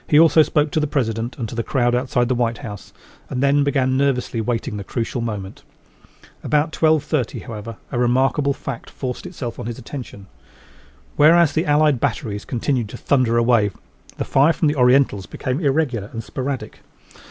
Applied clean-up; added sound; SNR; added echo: none; none; none; none.